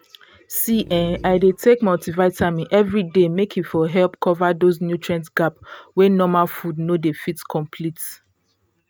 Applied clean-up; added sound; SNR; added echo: neural mask model RNNoise.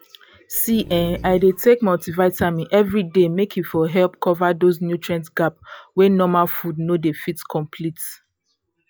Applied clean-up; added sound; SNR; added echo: classical method log-MMSE.